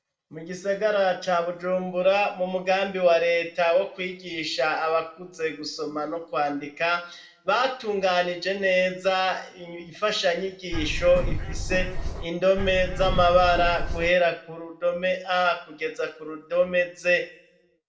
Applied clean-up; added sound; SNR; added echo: none; Bird; 3 dB; reverberation time 0.4 s.